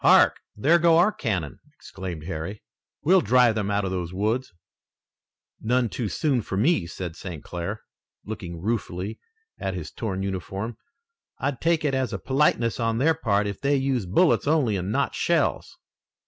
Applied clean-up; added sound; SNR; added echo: none; none; none; none.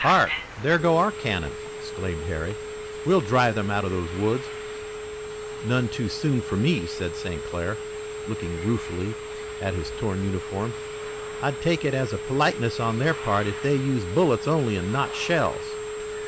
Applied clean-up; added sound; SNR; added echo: none; Telephone; 7 dB; none.